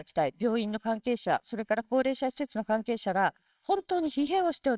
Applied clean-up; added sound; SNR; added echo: neural separator model SepFormer WHAMR!.